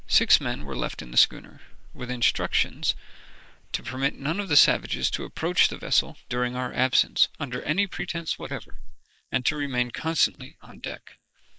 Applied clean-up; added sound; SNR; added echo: neural mask model Resemble Enhance denoiser.